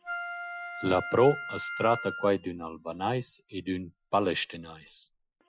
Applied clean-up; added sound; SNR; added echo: classical method Wiener filter.